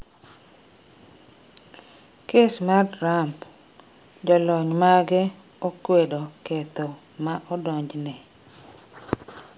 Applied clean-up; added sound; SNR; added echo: none; none; none; none.